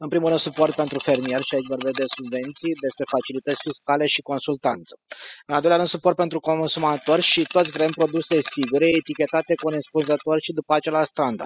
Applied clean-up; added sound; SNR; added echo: classical method spectral subtraction.